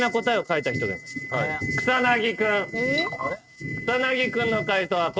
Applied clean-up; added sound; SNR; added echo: neural mask model RNNoise.